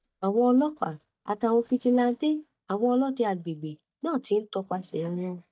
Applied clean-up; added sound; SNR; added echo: neural mask model DeepFilterNet 3.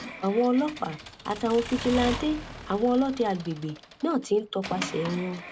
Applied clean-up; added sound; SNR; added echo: none; Accelerating, revving, vroom / Mechanisms; 12 dB; none.